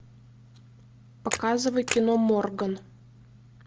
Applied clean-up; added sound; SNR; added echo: none; Camera; 9 dB; none.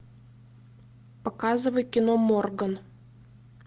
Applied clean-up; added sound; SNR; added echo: none; none; none; none.